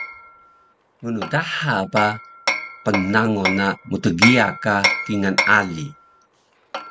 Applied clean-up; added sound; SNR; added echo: none; Hammer; 5 dB; none.